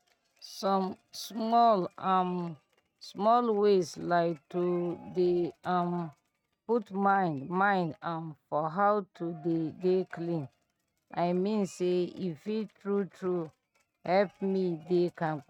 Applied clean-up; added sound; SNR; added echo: neural mask model RNNoise.